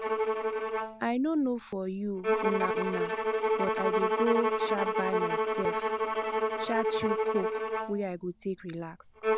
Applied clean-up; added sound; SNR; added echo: none; Bowed string instrument; -3 dB; none.